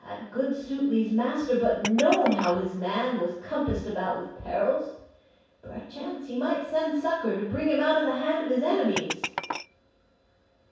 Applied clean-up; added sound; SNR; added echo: none; Glass; 11 dB; reverberation time 0.7 s.